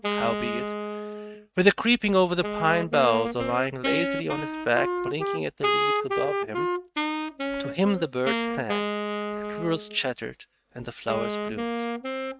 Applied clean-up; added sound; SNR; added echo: neural mask model RNNoise.